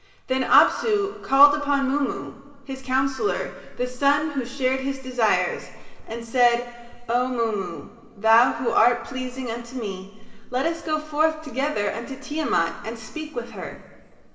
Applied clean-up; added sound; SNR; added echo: none; none; none; reverberation time 2.3 s.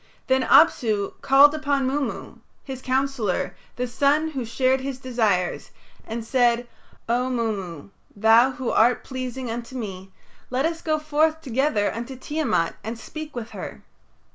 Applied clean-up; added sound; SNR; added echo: none; none; none; none.